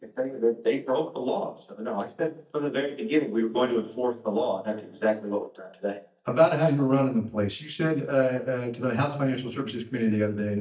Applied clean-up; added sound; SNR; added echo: neural mask model DeepFilterNet 3.